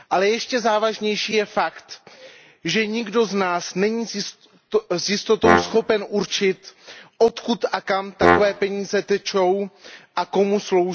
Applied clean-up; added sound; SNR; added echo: none; Brass instrument; 0 dB; none.